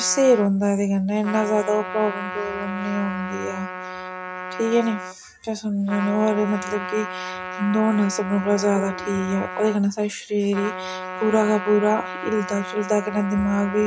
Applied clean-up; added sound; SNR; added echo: none; Trumpet; 10 dB; reverberation time 0.3 s.